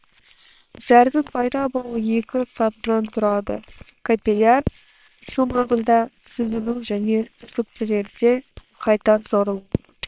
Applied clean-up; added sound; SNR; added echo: neural separator model SepFormer WHAM!.